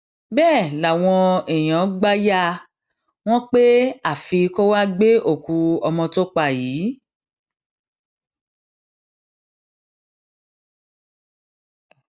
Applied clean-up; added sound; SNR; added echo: none; none; none; none.